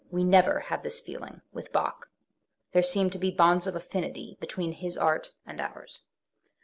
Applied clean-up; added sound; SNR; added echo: none; none; none; none.